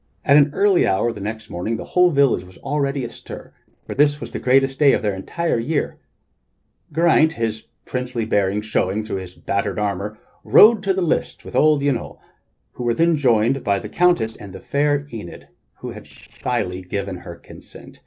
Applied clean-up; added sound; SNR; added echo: neural separator model SepFormer DNS4.